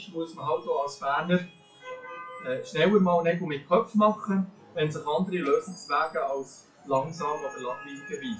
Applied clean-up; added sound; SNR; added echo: classical method WPE with log-MMSE.